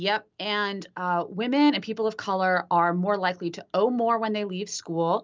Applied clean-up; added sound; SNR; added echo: none; none; none; none.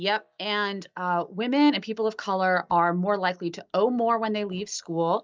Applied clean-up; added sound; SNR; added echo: neural mask model DeepFilterNet 3.